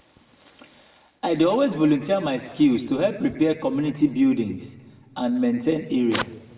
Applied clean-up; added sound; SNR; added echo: none; Fire; 20 dB; reverberation time 1.3 s.